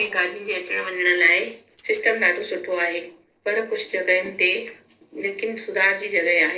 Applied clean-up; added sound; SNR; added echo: neural separator model SepFormer DNS4.